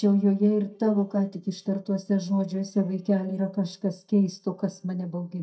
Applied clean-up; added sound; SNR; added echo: neural mask model DeepFilterNet 3.